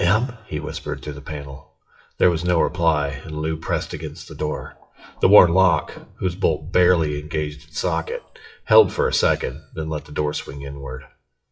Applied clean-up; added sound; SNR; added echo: classical method WPE with log-MMSE.